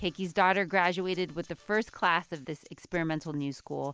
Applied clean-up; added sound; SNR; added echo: none; none; none; none.